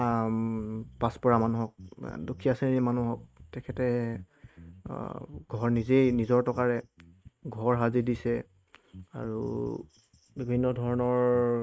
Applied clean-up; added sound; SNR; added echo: neural mask model RNNoise.